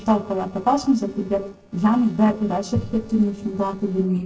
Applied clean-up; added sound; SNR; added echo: neural separator model SepFormer DNS4.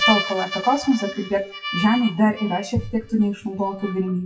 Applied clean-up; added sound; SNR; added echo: classical method WPE with log-MMSE.